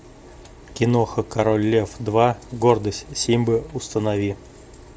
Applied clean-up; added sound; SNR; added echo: none; none; none; none.